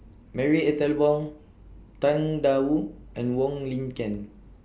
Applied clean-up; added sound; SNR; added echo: none; none; none; none.